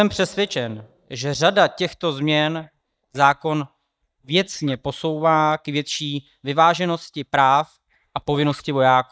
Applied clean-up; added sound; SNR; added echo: neural mask model DeepFilterNet 3.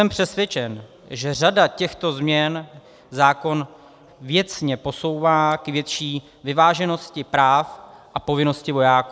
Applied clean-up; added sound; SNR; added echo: none; none; none; none.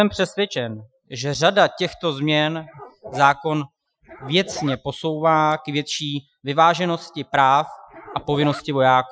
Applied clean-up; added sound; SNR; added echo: classical method Wiener filter.